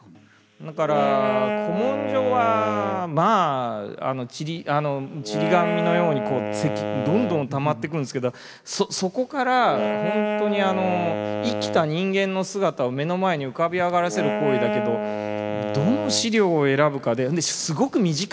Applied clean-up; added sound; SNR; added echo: none; Wind instrument, woodwind instrument; 5 dB; none.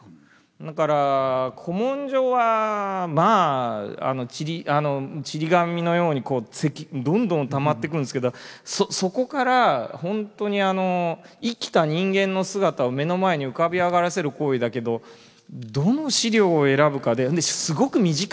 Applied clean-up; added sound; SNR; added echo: none; none; none; none.